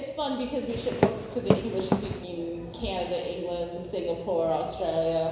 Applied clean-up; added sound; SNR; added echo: none; Walk, footsteps; -2 dB; reverberation time 1.0 s.